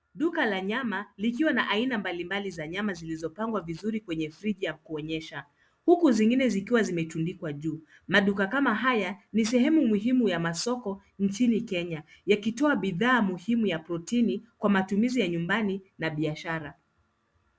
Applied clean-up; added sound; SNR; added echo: none; none; none; none.